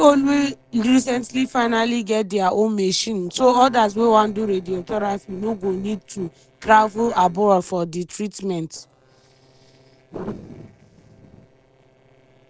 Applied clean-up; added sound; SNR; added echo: neural separator model SepFormer DNS4.